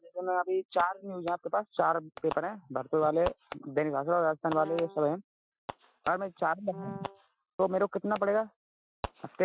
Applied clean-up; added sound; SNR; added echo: classical method Wiener filter.